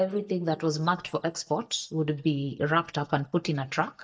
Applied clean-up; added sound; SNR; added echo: neural mask model DeepFilterNet 3.